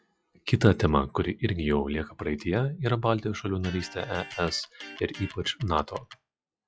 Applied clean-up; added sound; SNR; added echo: classical method log-MMSE.